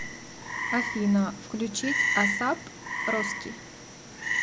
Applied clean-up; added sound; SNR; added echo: none; Frog; 1 dB; none.